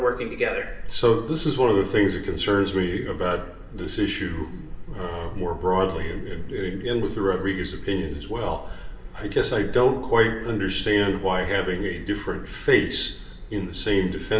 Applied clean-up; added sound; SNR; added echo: none; none; none; reverberation time 0.7 s.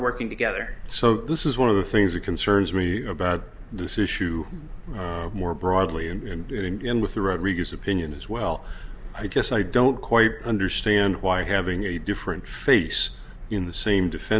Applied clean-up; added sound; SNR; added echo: none; none; none; none.